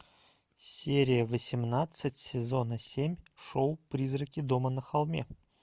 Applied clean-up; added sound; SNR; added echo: none; none; none; none.